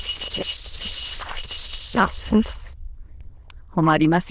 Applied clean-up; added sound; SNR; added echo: neural diffusion model UNIVERSE++.